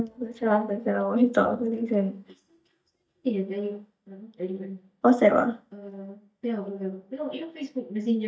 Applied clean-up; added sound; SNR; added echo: neural mask model DeepFilterNet 3.